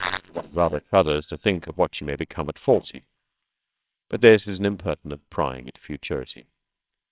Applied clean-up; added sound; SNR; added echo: neural separator model SepFormer WHAMR!.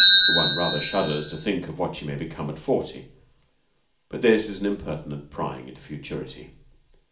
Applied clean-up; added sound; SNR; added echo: none; Bicycle; -2 dB; reverberation time 0.4 s.